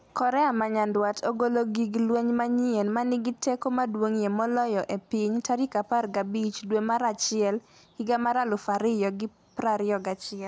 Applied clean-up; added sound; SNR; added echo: none; none; none; none.